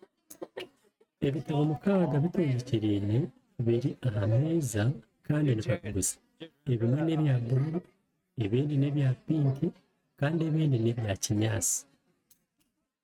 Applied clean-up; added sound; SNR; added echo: neural mask model RNNoise.